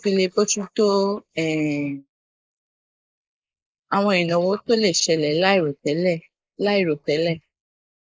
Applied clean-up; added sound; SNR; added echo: neural mask model Resemble Enhance denoiser.